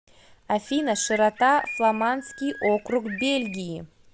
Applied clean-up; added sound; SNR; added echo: none; Bird; 12 dB; none.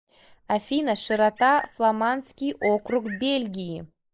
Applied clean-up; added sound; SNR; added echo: neural mask model Resemble Enhance denoiser.